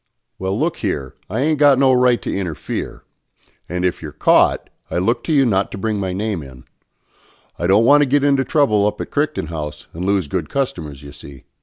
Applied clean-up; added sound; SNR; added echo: none; none; none; none.